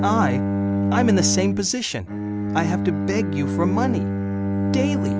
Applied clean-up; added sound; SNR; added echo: none; Bowed string instrument; -2 dB; none.